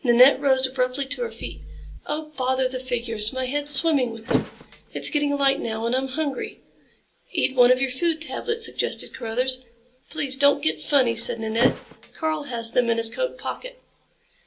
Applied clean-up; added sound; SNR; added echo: none; Thump, thud; 9 dB; reverberation time 0.2 s.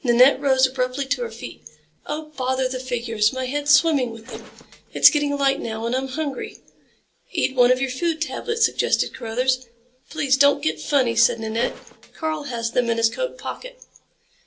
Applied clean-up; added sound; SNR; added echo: neural separator model SepFormer DNS4.